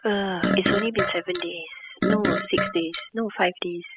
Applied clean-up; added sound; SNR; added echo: classical method spectral subtraction.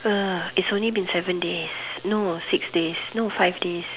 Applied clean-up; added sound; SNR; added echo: none; none; none; none.